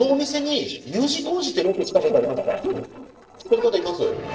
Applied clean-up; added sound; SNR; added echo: neural separator model SepFormer DNS4.